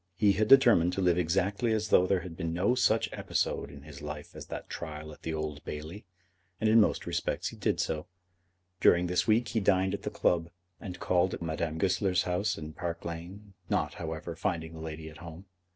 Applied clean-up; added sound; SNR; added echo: none; none; none; none.